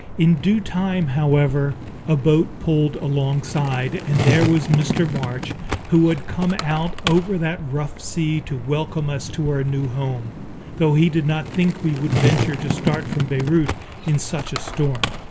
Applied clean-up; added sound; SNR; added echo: none; Skateboard; 6 dB; none.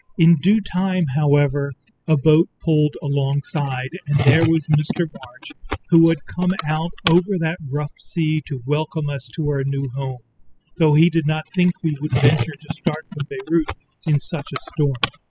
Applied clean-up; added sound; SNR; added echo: classical method spectral subtraction.